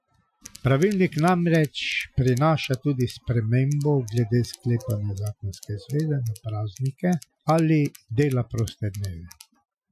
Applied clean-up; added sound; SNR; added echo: classical method Wiener filter.